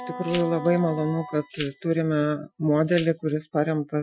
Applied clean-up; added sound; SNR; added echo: classical method Wiener filter.